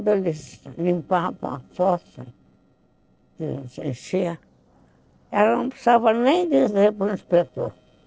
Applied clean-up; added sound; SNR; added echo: neural separator model SepFormer DNS4.